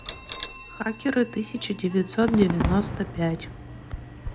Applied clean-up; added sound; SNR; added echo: none; Fireworks + Bell; 2 dB; none.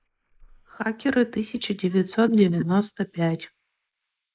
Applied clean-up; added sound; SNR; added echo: neural mask model Resemble Enhance denoiser.